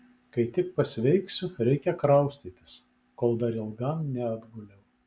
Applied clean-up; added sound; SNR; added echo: none; none; none; none.